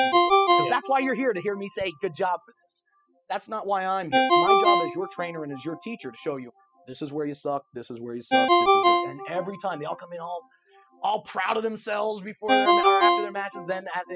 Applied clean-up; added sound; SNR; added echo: classical method spectral subtraction.